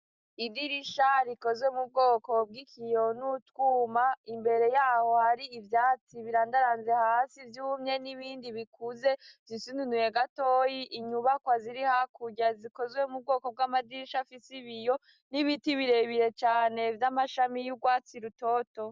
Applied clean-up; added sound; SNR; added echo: none; none; none; none.